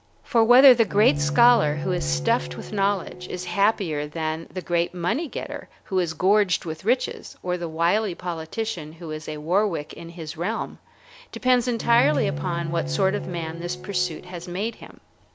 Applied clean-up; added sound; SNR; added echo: none; Bowed string instrument; 8 dB; none.